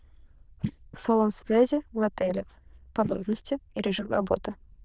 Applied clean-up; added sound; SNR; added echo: neural diffusion model UNIVERSE++.